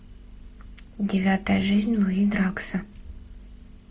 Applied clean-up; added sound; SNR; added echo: none; none; none; none.